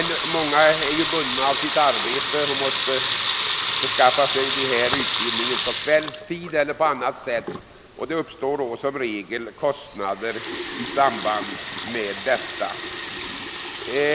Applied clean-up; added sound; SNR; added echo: none; Sink (filling or washing) / Water tap, faucet / Liquid; -2 dB; none.